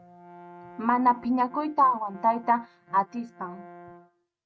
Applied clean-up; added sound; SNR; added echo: neural mask model RNNoise.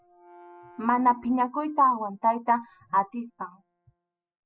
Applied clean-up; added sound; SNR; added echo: classical method spectral subtraction.